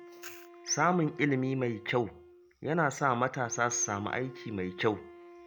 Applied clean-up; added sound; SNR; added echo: none; Wind instrument, woodwind instrument; 18 dB; none.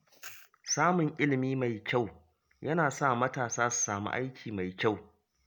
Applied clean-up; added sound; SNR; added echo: none; none; none; none.